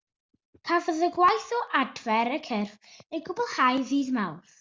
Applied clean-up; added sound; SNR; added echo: none; none; none; none.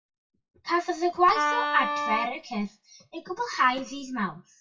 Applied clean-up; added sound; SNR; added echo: classical method WPE with log-MMSE.